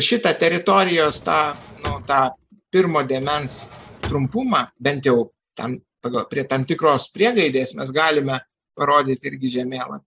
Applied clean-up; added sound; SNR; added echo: none; Drawer open or close; 15 dB; none.